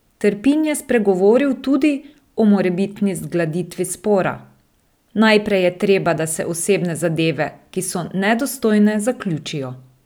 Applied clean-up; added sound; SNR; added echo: none; none; none; none.